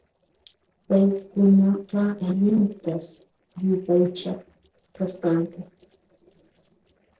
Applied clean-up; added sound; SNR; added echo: neural separator model SepFormer DNS4.